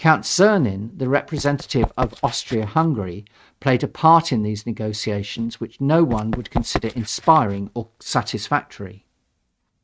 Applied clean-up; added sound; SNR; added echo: neural mask model RNNoise.